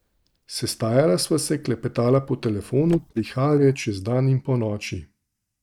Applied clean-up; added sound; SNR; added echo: neural mask model DeepFilterNet 3.